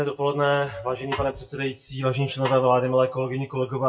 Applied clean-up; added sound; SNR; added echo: classical method WPE with log-MMSE.